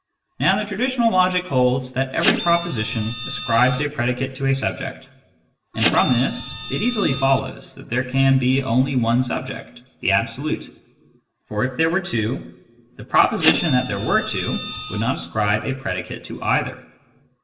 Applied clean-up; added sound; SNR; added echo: none; Printer; 5 dB; reverberation time 0.9 s.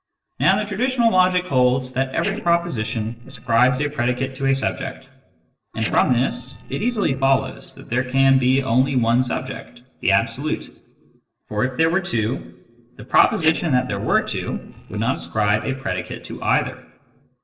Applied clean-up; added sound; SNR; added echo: neural separator model SepFormer DNS4.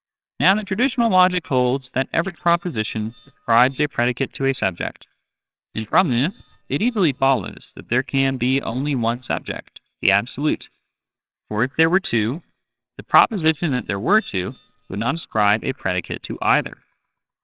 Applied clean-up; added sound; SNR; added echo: neural separator model SepFormer WHAMR!.